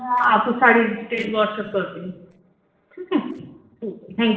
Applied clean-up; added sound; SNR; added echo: neural separator model SepFormer DNS4.